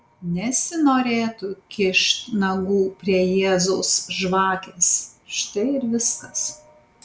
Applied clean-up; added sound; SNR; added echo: none; none; none; none.